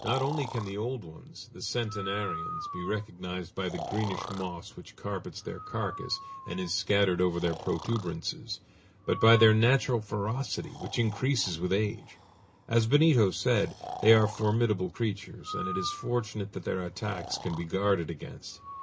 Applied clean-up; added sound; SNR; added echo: none; Breathing; 13 dB; none.